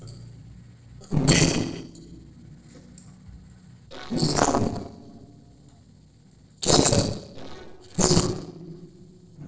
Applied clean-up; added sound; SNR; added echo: neural separator model SepFormer DNS4.